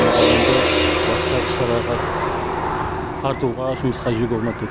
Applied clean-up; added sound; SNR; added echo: none; Gong; -1 dB; none.